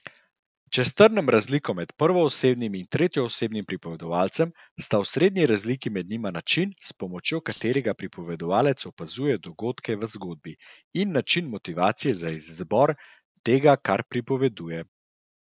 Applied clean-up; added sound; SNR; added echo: neural separator model SepFormer DNS4.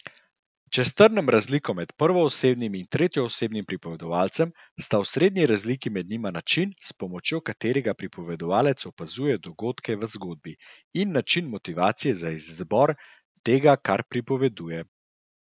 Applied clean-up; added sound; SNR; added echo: none; none; none; none.